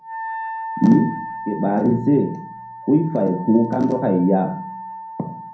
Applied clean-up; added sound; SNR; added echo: none; Wind instrument, woodwind instrument; 12 dB; reverberation time 0.6 s.